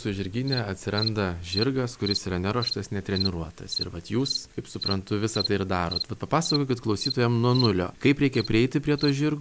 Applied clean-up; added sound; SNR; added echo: none; Cricket; 9 dB; none.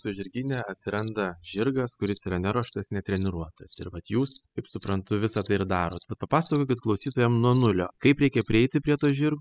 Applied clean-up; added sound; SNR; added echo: classical method spectral subtraction.